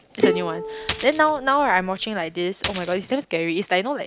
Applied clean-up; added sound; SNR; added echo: none; Bowed string instrument + Coin (dropping); 5 dB; none.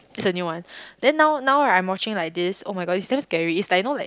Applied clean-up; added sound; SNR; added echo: none; none; none; none.